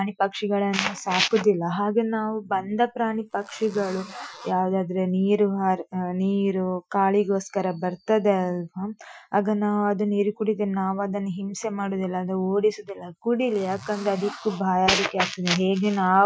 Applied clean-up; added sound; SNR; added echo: classical method Wiener filter.